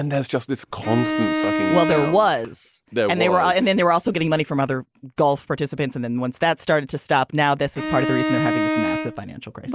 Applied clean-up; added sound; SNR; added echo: none; Bowed string instrument; 2 dB; none.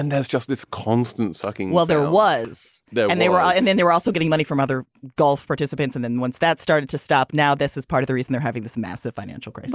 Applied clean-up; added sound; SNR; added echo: none; none; none; none.